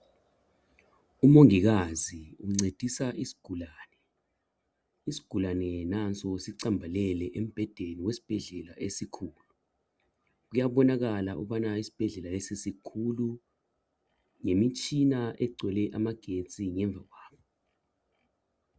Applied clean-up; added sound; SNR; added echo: none; none; none; none.